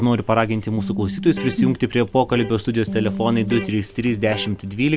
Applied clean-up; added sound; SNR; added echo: none; Electric guitar; 11 dB; none.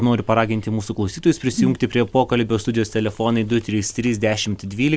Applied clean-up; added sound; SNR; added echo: none; none; none; none.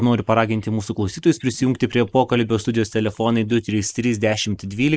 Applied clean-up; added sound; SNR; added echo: neural mask model Resemble Enhance denoiser.